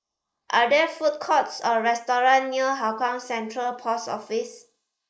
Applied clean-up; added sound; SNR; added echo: neural mask model Resemble Enhance denoiser.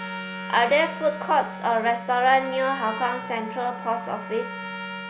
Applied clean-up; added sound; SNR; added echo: none; Trumpet + Wind instrument, woodwind instrument; 10 dB; none.